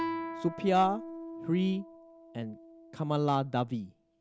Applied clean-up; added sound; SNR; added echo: none; Guitar; 11 dB; none.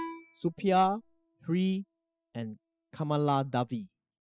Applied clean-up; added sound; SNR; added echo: classical method spectral subtraction.